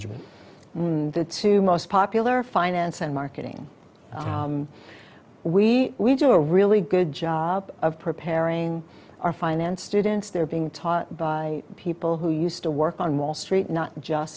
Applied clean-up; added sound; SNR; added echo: none; none; none; none.